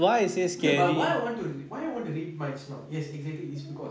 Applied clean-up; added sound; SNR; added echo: none; none; none; none.